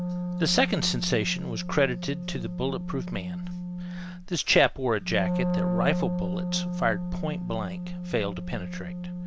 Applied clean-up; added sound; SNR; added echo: none; Wind instrument, woodwind instrument; 2 dB; none.